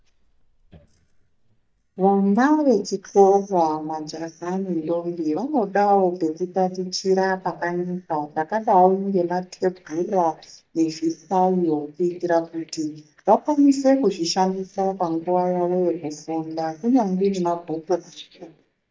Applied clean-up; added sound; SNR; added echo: neural mask model DeepFilterNet 3.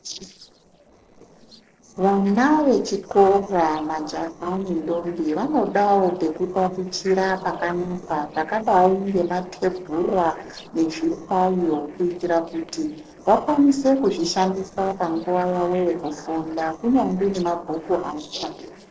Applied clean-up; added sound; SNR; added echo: neural separator model SepFormer DNS4.